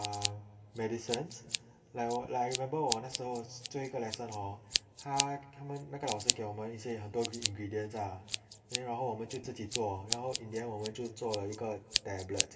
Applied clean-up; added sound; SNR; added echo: none; Scissors; 2 dB; reverberation time 1.9 s.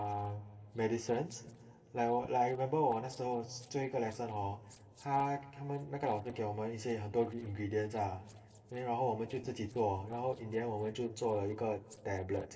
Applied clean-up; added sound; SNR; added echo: neural separator model SepFormer DNS4.